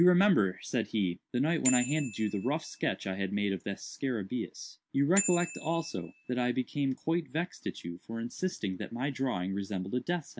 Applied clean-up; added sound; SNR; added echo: none; Bicycle bell; 11 dB; none.